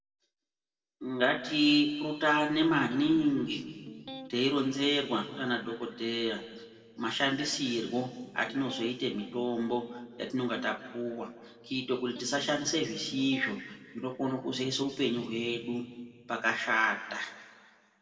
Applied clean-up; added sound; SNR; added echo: none; Electric guitar; 17 dB; reverberation time 1.7 s.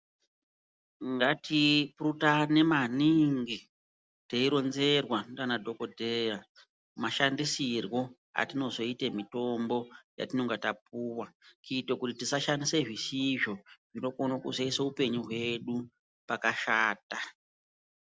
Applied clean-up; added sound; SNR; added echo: none; none; none; none.